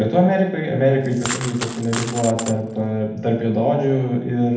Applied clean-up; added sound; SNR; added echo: none; Coin (dropping); 11 dB; reverberation time 0.8 s.